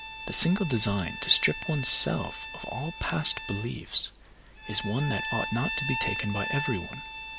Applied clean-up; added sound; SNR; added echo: none; Bowed string instrument; 6 dB; none.